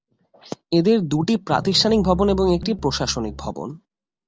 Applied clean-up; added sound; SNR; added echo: none; Piano; 11 dB; none.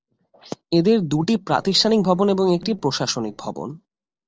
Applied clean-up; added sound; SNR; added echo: neural separator model SepFormer DNS4.